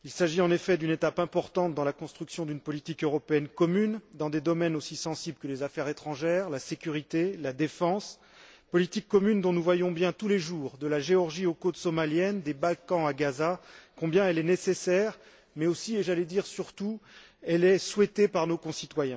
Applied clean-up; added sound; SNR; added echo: none; none; none; none.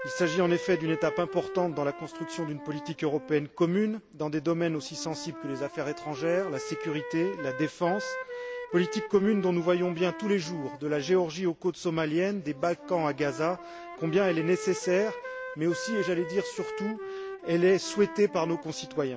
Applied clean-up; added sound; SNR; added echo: none; Wind instrument, woodwind instrument; 10 dB; none.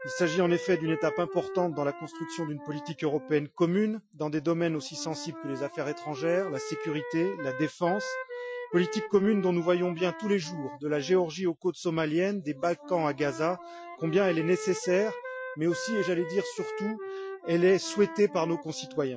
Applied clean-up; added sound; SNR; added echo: classical method Wiener filter.